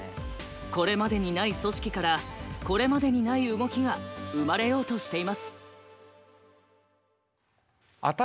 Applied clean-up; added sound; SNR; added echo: none; none; none; none.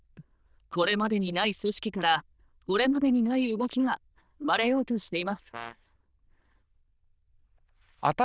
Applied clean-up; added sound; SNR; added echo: neural diffusion model UNIVERSE++.